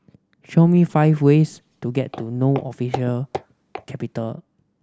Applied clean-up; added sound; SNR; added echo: none; Walk, footsteps; 14 dB; none.